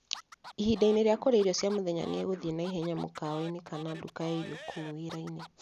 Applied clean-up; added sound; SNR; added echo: none; Scratching (performance technique); 18 dB; none.